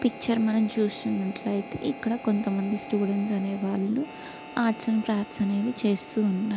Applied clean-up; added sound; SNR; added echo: none; Harmonica; 17 dB; none.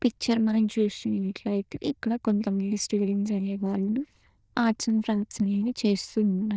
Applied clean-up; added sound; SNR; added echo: neural diffusion model UNIVERSE++.